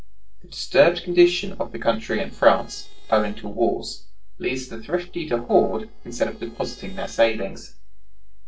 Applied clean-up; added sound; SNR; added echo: neural separator model SepFormer DNS4.